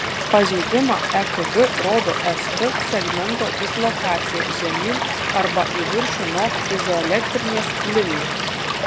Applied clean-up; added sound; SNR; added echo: none; Stream / Liquid; 1 dB; none.